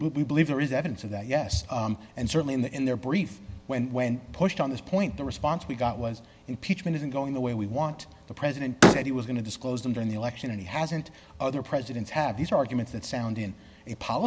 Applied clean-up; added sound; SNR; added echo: none; Slam; 0 dB; none.